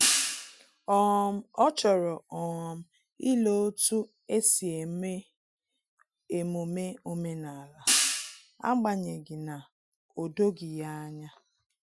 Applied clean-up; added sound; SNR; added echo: classical method Wiener filter.